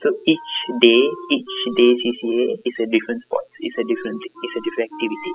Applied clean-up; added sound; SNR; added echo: classical method spectral subtraction.